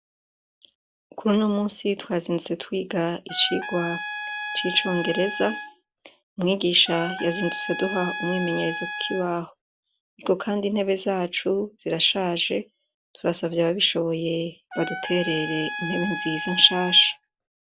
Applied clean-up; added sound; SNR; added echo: none; Trumpet; 7 dB; none.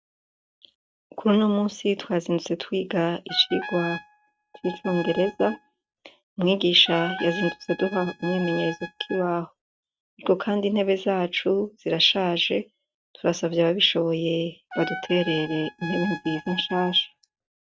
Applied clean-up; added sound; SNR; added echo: neural mask model RNNoise.